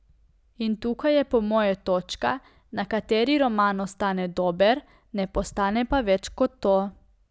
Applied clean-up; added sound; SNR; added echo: none; none; none; none.